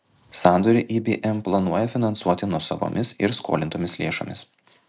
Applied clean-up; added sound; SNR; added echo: none; none; none; none.